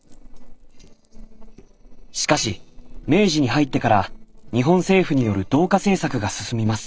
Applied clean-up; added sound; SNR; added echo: neural separator model SepFormer DNS4.